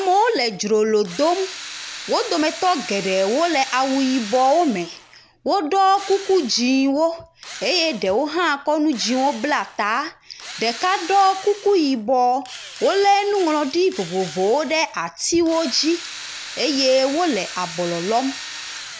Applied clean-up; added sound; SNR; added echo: none; Drill; 15 dB; none.